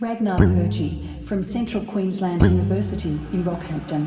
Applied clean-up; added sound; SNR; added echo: none; Guitar; -2 dB; reverberation time 1.7 s.